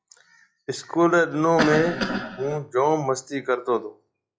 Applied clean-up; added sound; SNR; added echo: classical method log-MMSE.